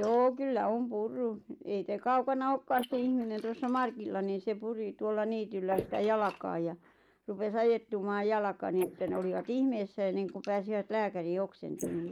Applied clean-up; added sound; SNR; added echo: neural mask model Resemble Enhance denoiser.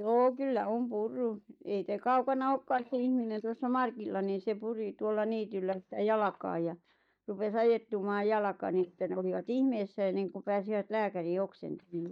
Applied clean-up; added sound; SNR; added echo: neural mask model DeepFilterNet 3.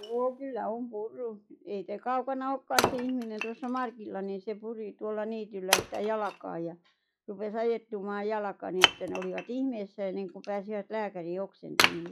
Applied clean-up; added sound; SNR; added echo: classical method log-MMSE.